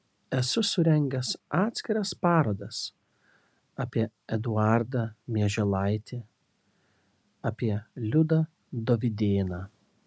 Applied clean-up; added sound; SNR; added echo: none; none; none; none.